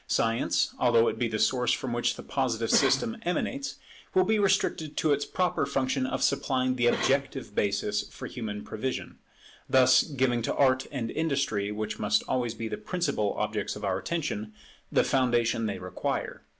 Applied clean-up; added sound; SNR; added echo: none; Cough; 9 dB; none.